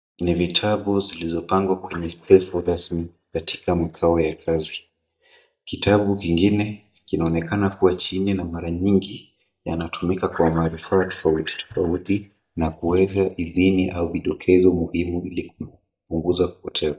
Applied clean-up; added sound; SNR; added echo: neural mask model DeepFilterNet 3.